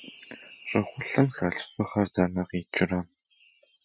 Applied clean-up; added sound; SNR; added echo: classical method Wiener filter.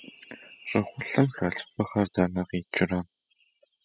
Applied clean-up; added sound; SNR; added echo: classical method spectral subtraction.